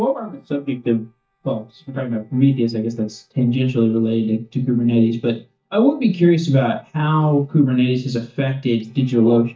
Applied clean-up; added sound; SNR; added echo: neural mask model DeepFilterNet 3.